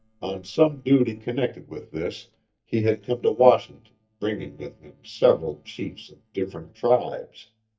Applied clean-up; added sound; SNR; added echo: neural mask model DeepFilterNet 3.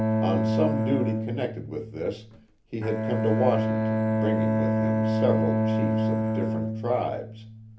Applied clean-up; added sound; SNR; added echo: none; Bowed string instrument; -4 dB; reverberation time 0.3 s.